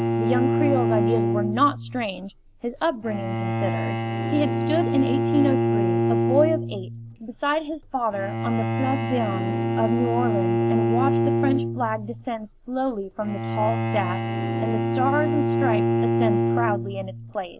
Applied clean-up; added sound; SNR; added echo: none; Bowed string instrument; -3 dB; none.